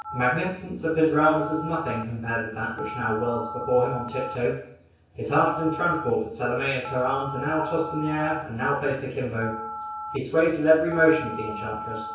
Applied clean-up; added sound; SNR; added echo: none; Telephone; 11 dB; reverberation time 0.6 s.